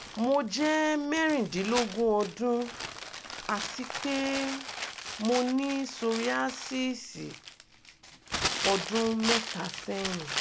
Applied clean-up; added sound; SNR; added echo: none; Crumpling, crinkling; 7 dB; none.